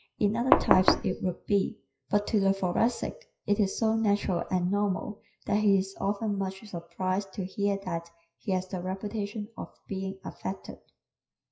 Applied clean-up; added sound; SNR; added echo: classical method WPE with log-MMSE.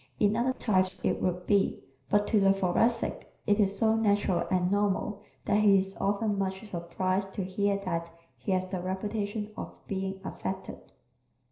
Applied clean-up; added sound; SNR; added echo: neural separator model SepFormer DNS4.